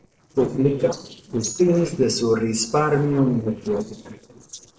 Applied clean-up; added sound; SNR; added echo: neural separator model SepFormer DNS4.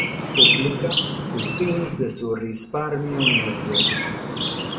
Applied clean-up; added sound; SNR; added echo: none; Chirp, tweet; -4 dB; reverberation time 0.6 s.